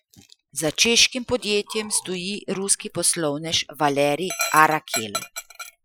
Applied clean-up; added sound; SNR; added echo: classical method Wiener filter.